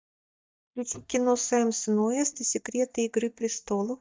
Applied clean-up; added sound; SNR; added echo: neural mask model DeepFilterNet 3.